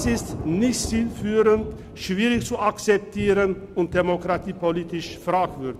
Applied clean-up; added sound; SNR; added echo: none; Thunder / Rain; 12 dB; none.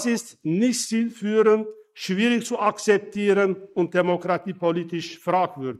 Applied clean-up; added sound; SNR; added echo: neural mask model Resemble Enhance denoiser.